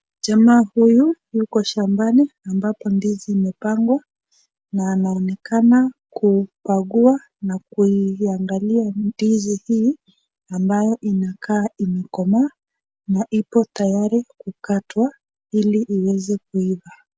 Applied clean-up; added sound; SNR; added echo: none; none; none; none.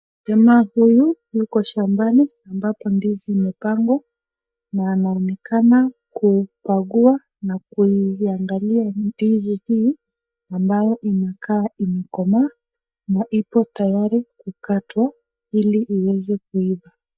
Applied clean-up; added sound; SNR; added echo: neural mask model DeepFilterNet 3.